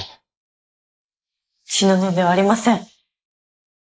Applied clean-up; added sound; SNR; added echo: neural mask model Resemble Enhance denoiser.